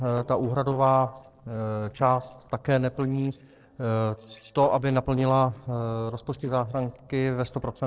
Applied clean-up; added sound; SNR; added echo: neural separator model SepFormer DNS4.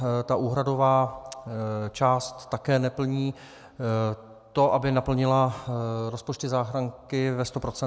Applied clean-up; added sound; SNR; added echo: none; none; none; none.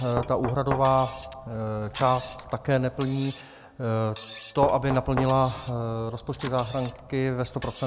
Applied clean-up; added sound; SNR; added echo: none; Knock + Cutlery, silverware; 10 dB; none.